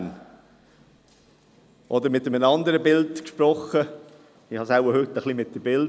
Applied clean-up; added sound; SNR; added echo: none; none; none; none.